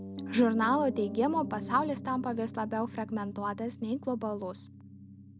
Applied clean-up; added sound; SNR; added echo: none; Piano; 10 dB; none.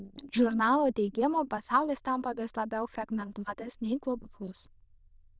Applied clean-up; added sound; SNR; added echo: neural diffusion model UNIVERSE++.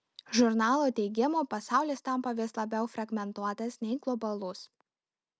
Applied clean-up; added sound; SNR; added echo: none; none; none; none.